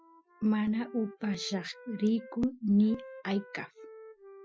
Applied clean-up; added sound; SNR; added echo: classical method Wiener filter.